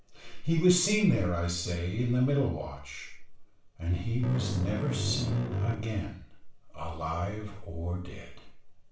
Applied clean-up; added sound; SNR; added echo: none; Bass guitar; 2 dB; reverberation time 0.4 s.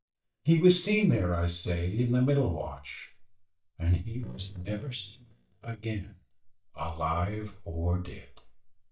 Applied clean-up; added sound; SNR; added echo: neural mask model DeepFilterNet 3.